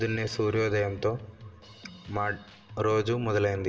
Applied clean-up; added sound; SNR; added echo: none; Drum kit; 20 dB; reverberation time 2.2 s.